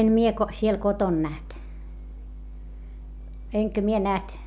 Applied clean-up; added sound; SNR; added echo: none; none; none; none.